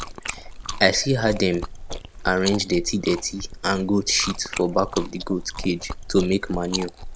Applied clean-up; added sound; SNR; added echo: none; Chewing, mastication; 10 dB; none.